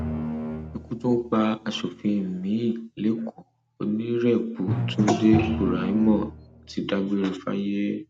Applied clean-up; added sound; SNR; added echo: none; Drum; 8 dB; none.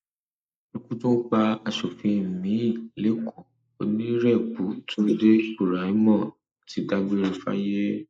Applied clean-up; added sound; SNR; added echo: neural mask model Resemble Enhance denoiser.